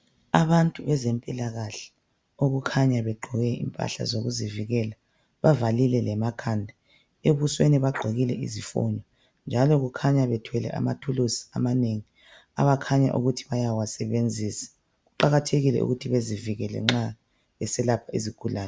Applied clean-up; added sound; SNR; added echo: none; none; none; none.